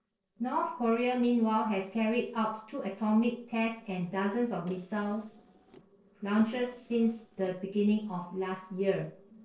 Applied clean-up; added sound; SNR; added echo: neural separator model SepFormer DNS4.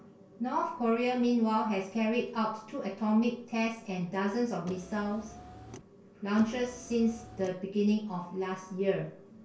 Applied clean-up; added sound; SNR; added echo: none; Car; 17 dB; reverberation time 0.2 s.